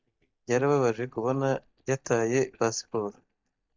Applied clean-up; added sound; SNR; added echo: neural mask model DeepFilterNet 3.